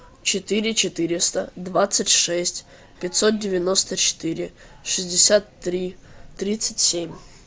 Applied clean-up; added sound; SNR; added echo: none; none; none; none.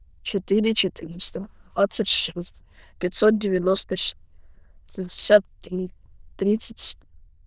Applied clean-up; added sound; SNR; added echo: neural diffusion model UNIVERSE++.